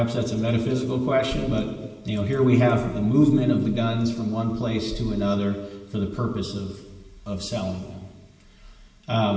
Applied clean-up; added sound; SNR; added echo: none; none; none; reverberation time 1.2 s.